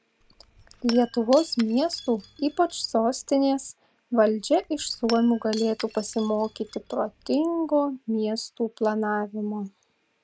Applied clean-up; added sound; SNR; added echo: none; Shatter / Crushing; 19 dB; none.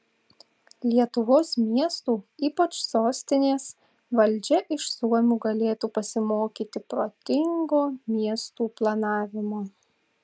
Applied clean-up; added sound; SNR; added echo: none; none; none; none.